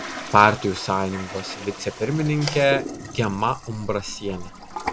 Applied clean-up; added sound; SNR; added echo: none; Toilet flush; 10 dB; none.